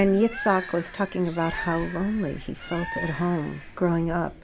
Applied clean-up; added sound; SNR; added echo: none; Bird; 11 dB; none.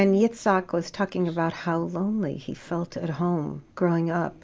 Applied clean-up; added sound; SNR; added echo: none; none; none; none.